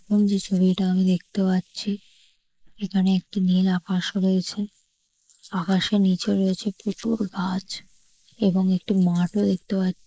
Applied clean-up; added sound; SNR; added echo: neural mask model Resemble Enhance denoiser.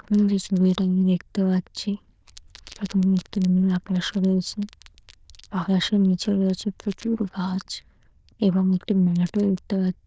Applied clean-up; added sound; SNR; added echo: neural diffusion model UNIVERSE++.